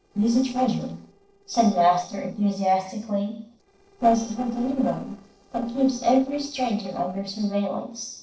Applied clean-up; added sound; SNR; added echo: neural separator model SepFormer DNS4.